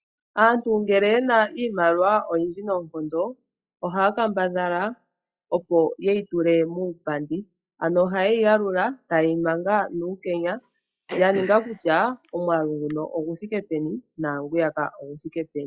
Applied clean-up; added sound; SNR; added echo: classical method log-MMSE.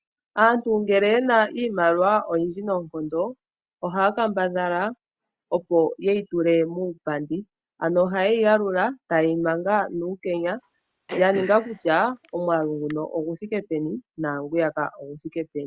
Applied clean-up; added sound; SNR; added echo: none; Cough; 16 dB; none.